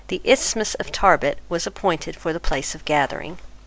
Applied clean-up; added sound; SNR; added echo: none; none; none; none.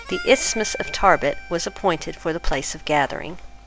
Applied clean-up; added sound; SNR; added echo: none; Harmonica; 16 dB; none.